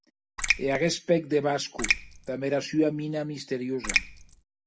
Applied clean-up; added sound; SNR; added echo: none; Raindrop; 1 dB; none.